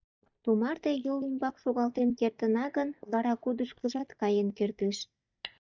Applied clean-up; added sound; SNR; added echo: neural mask model DeepFilterNet 3.